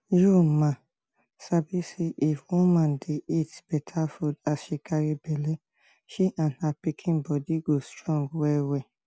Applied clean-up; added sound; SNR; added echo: none; none; none; none.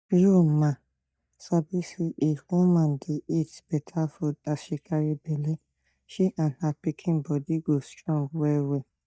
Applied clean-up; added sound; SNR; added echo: neural mask model DeepFilterNet 3.